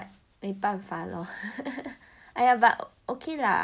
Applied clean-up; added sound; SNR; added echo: none; none; none; none.